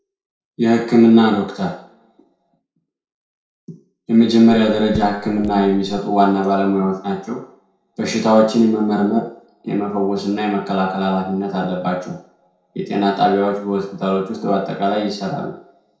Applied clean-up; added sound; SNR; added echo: neural separator model SepFormer DNS4.